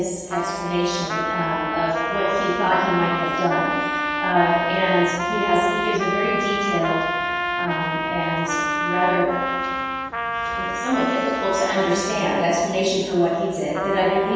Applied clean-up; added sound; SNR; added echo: none; Trumpet; 3 dB; reverberation time 1.2 s.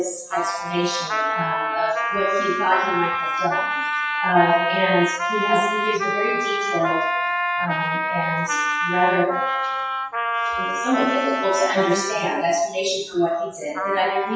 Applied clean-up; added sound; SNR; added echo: classical method WPE with log-MMSE.